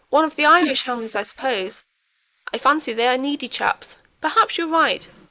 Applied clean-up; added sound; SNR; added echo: neural mask model Resemble Enhance denoiser.